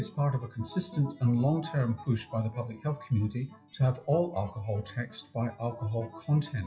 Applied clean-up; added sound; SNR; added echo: classical method WPE with log-MMSE.